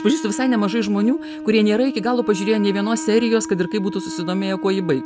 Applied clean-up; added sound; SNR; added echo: none; Wind instrument, woodwind instrument; 10 dB; none.